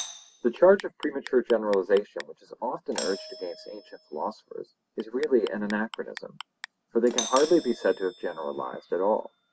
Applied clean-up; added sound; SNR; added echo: none; Clock + Doorbell; 15 dB; none.